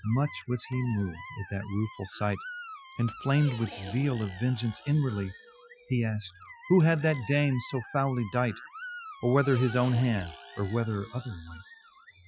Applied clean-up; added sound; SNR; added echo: classical method Wiener filter.